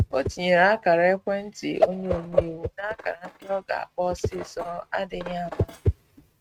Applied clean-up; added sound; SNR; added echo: neural mask model RNNoise.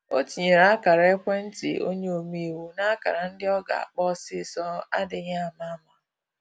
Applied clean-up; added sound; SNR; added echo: none; none; none; none.